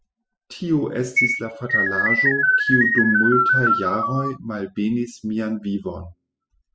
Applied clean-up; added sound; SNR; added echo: classical method spectral subtraction.